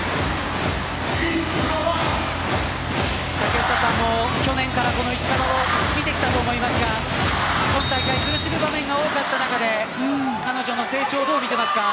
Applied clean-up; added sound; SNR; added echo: none; none; none; none.